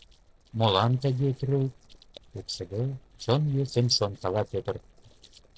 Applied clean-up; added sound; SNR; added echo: neural separator model SepFormer DNS4.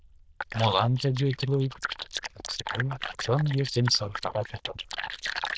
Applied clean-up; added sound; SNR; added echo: neural diffusion model UNIVERSE++.